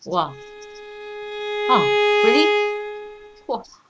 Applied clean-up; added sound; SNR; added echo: none; Bowed string instrument; -4 dB; none.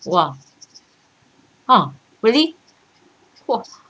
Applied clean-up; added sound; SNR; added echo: none; none; none; none.